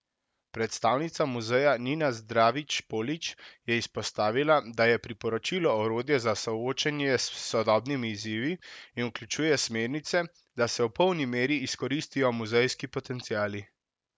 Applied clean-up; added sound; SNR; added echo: none; none; none; none.